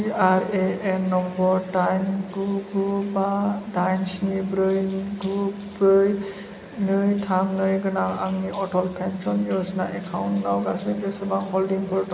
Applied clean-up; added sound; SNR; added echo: none; none; none; none.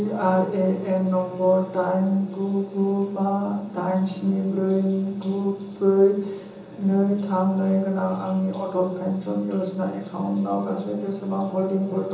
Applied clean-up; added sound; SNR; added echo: none; none; none; reverberation time 0.6 s.